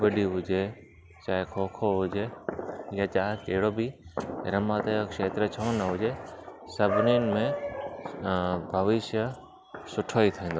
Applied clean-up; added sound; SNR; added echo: none; none; none; none.